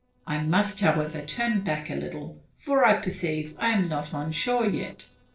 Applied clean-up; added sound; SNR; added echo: neural separator model SepFormer DNS4.